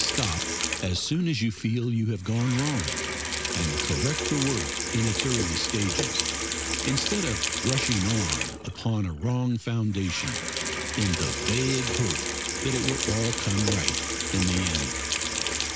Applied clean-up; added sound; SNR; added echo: none; Sink (filling or washing) / Water tap, faucet; 1 dB; none.